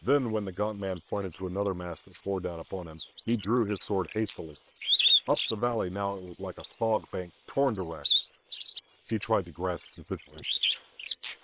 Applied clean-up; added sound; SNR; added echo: neural separator model SepFormer WHAM!.